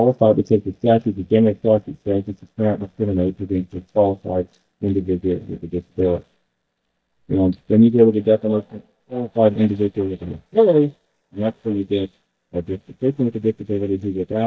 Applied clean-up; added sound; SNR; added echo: neural mask model DeepFilterNet 3.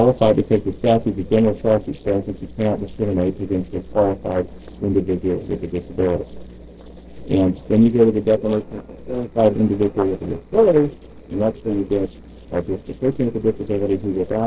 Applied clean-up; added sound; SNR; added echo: neural separator model SepFormer DNS4.